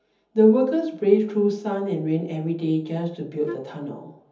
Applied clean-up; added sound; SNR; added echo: none; Wind instrument, woodwind instrument; 15 dB; reverberation time 0.7 s.